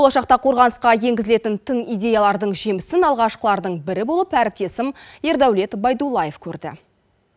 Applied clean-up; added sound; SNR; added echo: none; none; none; none.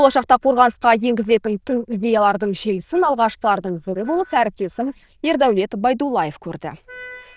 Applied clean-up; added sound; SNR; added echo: neural diffusion model UNIVERSE++.